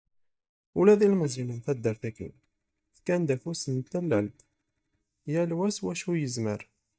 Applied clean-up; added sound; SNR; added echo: neural mask model DeepFilterNet 3.